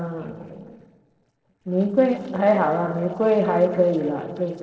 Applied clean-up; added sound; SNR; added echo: neural separator model SepFormer DNS4.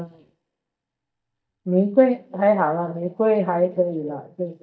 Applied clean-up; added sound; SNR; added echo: neural mask model DeepFilterNet 3.